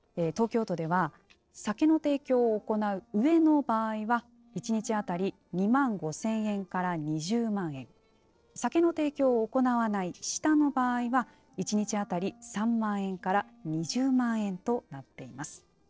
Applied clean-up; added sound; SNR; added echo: neural separator model SepFormer DNS4.